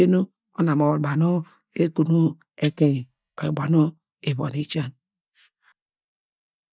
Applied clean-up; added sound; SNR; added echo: neural mask model DeepFilterNet 3.